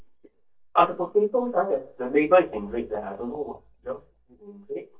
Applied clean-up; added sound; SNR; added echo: neural mask model DeepFilterNet 3.